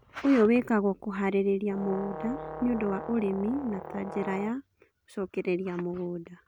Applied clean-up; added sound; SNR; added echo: none; Brass instrument; 11 dB; none.